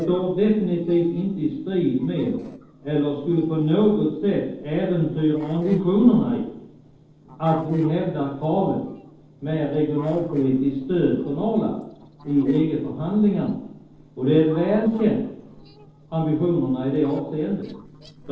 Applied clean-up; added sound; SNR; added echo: neural separator model SepFormer DNS4.